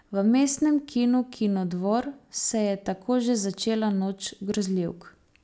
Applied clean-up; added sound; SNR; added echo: none; none; none; none.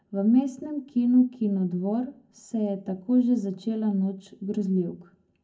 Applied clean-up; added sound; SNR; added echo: none; none; none; reverberation time 0.3 s.